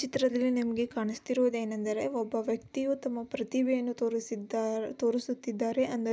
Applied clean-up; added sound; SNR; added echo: none; none; none; none.